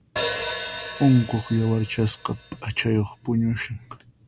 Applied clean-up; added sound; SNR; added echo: none; Hi-hat; 6 dB; none.